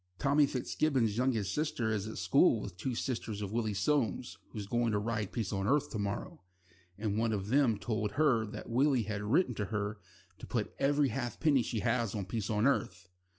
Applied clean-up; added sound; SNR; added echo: none; none; none; none.